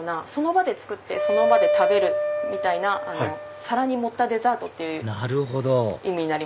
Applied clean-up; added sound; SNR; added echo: none; Wind instrument, woodwind instrument; 0 dB; none.